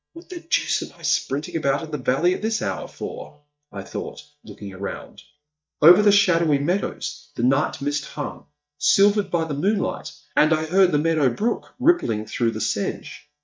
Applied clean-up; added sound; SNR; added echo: neural mask model DeepFilterNet 3.